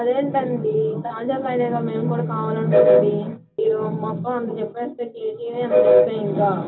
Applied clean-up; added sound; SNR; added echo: none; none; none; reverberation time 0.4 s.